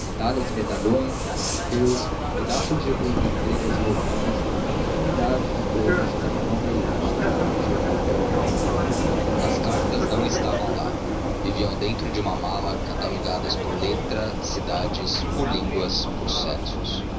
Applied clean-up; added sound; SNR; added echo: none; Vehicle; -4 dB; reverberation time 0.4 s.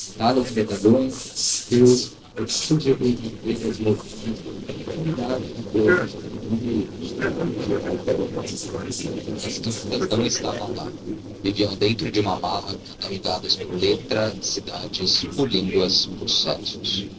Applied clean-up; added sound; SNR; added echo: neural separator model SepFormer DNS4.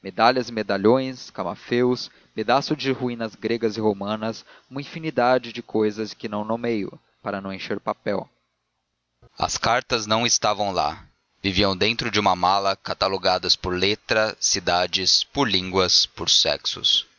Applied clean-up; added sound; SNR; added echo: none; none; none; none.